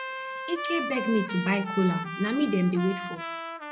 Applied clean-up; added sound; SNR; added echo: none; Trumpet; 7 dB; none.